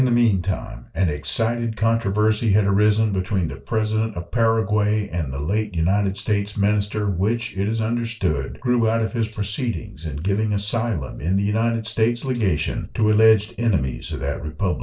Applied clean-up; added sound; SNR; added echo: neural separator model SepFormer DNS4.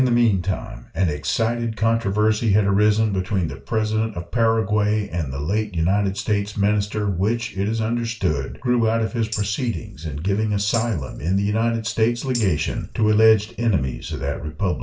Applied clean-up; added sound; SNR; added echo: none; Tambourine; 18 dB; reverberation time 0.3 s.